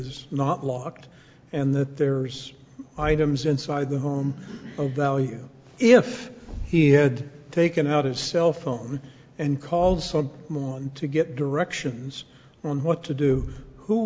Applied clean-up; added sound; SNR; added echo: none; Thump, thud; 19 dB; none.